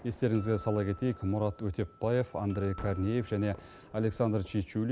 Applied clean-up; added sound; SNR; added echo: none; Acoustic guitar + Gunshot, gunfire; 19 dB; none.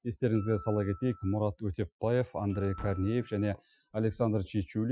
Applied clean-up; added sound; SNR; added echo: classical method Wiener filter.